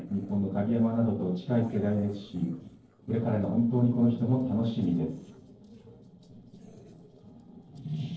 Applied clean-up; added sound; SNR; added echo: neural separator model SepFormer DNS4.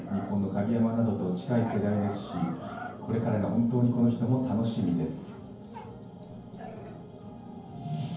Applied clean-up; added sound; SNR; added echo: none; Growling; 16 dB; reverberation time 0.9 s.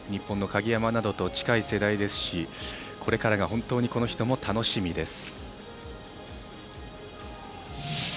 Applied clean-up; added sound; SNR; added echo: none; none; none; none.